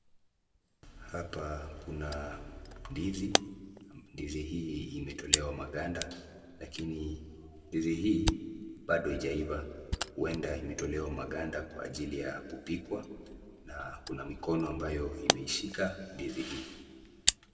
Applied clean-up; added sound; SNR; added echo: none; Camera; 3 dB; reverberation time 1.8 s.